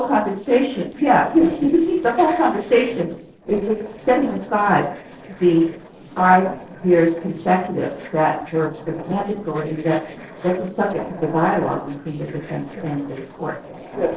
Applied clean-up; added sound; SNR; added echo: neural separator model SepFormer DNS4.